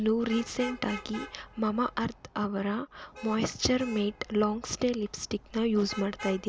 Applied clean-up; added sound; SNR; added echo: none; Traffic noise, roadway noise / Vehicle horn, car horn, honking; 16 dB; none.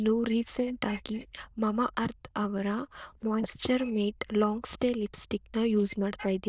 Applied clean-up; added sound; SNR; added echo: neural diffusion model UNIVERSE++.